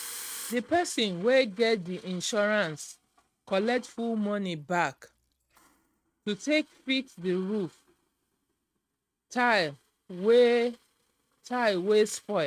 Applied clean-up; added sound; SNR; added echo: neural mask model RNNoise.